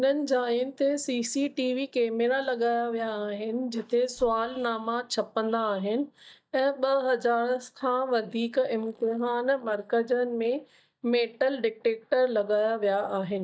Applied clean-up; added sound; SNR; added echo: neural mask model DeepFilterNet 3.